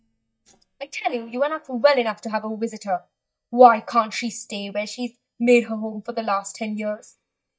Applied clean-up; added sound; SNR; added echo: neural mask model DeepFilterNet 3.